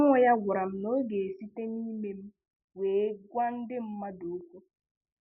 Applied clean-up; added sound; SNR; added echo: none; none; none; none.